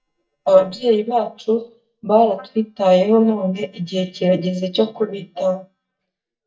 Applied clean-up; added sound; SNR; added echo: neural mask model DeepFilterNet 3.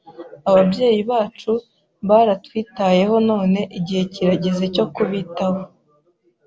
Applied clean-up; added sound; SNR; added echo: none; none; none; none.